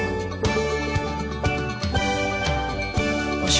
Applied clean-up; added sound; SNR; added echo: none; none; none; none.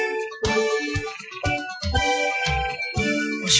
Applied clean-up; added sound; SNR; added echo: classical method Wiener filter.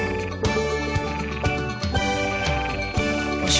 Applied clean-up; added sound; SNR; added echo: none; Frog; 16 dB; none.